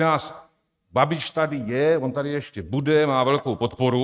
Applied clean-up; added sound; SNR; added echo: neural mask model RNNoise.